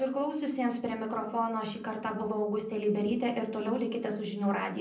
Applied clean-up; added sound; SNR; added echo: none; none; none; reverberation time 0.6 s.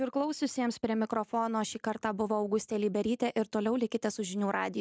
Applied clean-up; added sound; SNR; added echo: none; none; none; none.